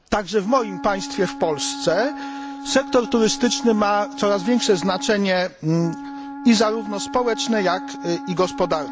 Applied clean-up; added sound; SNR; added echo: none; Wind instrument, woodwind instrument; 12 dB; none.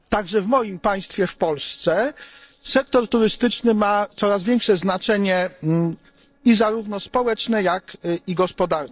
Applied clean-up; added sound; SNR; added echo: neural separator model SepFormer DNS4.